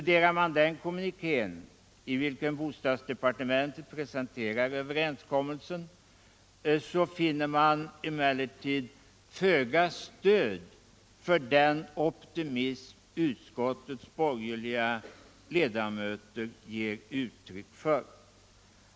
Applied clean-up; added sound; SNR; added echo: none; none; none; none.